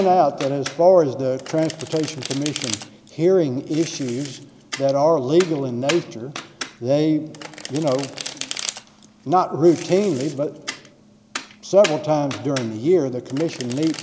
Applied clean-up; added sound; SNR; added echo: none; Domestic sounds, home sounds; 14 dB; none.